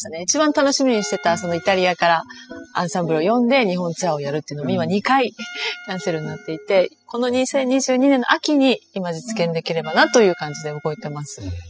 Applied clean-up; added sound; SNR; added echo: classical method spectral subtraction.